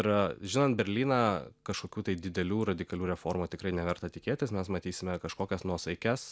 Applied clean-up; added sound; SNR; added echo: none; none; none; none.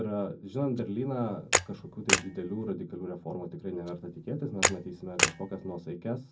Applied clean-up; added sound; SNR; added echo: none; Camera; -3 dB; reverberation time 0.4 s.